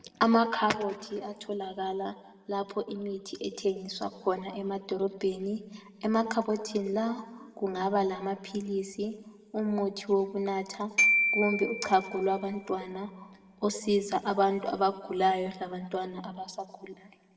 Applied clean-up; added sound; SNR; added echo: none; Glockenspiel; 1 dB; reverberation time 1.3 s.